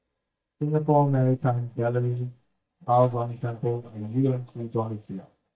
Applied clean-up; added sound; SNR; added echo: neural mask model DeepFilterNet 3.